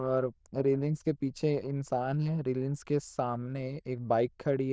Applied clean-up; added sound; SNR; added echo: neural diffusion model UNIVERSE++.